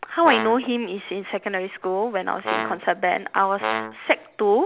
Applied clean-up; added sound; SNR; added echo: none; Brass instrument; 7 dB; none.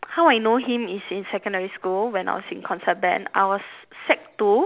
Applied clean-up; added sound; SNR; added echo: none; none; none; none.